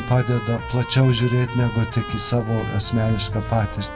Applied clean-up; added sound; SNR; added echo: none; Trumpet; 14 dB; reverberation time 1.9 s.